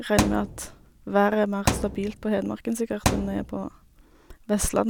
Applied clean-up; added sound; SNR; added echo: none; Thump, thud; 4 dB; none.